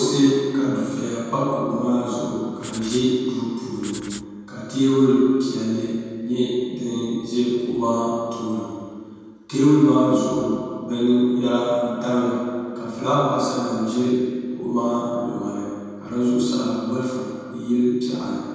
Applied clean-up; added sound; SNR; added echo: none; Writing; 17 dB; reverberation time 2.1 s.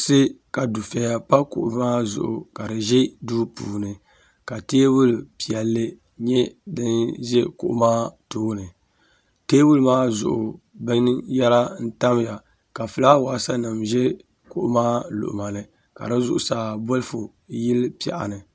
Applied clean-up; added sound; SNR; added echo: none; none; none; none.